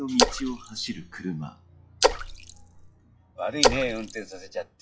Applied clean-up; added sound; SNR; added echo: classical method log-MMSE.